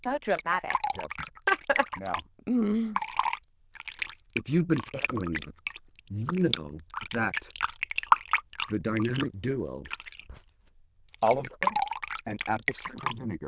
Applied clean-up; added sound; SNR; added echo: neural diffusion model UNIVERSE++.